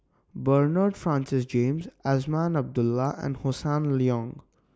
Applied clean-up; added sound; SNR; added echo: none; none; none; none.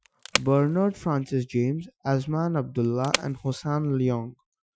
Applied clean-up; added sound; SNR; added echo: classical method Wiener filter.